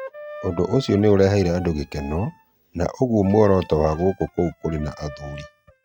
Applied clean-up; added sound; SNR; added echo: neural mask model RNNoise.